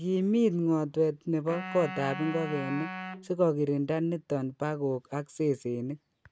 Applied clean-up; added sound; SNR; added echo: none; Wind instrument, woodwind instrument; 11 dB; none.